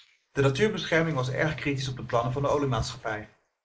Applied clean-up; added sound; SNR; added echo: neural mask model Resemble Enhance denoiser.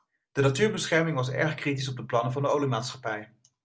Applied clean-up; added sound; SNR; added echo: none; none; none; none.